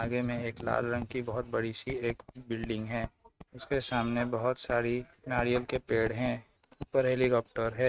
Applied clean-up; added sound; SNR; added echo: neural mask model RNNoise.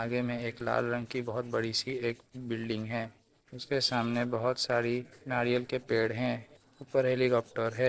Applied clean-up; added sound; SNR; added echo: neural separator model SepFormer DNS4.